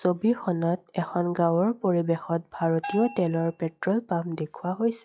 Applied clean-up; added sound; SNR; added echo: classical method log-MMSE.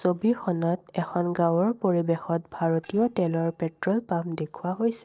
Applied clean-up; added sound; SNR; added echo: neural separator model SepFormer DNS4.